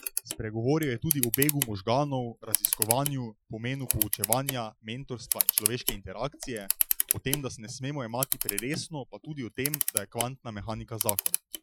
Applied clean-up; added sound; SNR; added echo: classical method Wiener filter.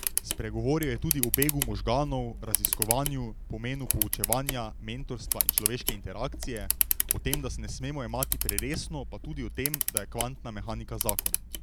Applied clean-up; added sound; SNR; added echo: none; Camera; -1 dB; none.